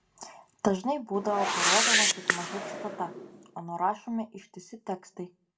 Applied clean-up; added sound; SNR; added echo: none; Whoosh, swoosh, swish; -4 dB; reverberation time 0.2 s.